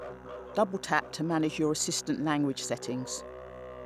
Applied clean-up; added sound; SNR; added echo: none; Musical instrument; 13 dB; none.